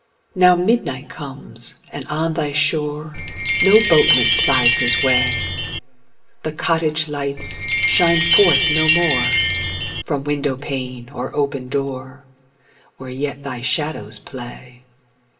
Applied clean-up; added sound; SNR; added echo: none; Chime; -1 dB; reverberation time 0.8 s.